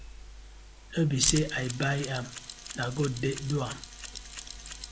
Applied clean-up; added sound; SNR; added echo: none; Mechanisms; 7 dB; none.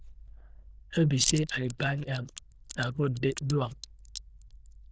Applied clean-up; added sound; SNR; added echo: neural diffusion model UNIVERSE++.